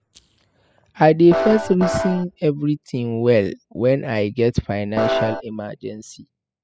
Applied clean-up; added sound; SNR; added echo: classical method spectral subtraction.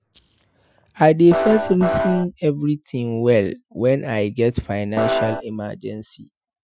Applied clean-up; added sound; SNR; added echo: classical method Wiener filter.